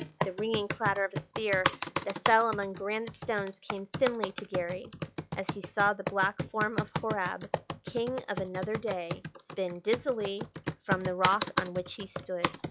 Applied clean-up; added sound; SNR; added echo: classical method log-MMSE.